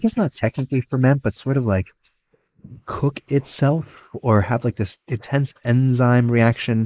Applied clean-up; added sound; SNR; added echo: neural mask model Resemble Enhance denoiser.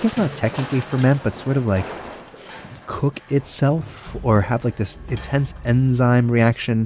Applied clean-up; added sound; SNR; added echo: none; Crushing; 16 dB; none.